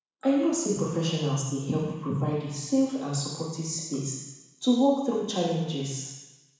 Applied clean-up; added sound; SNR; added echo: none; none; none; reverberation time 1.1 s.